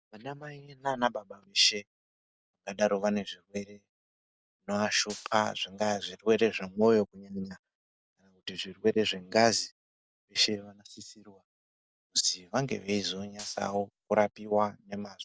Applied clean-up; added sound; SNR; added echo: none; Gunshot, gunfire; 19 dB; none.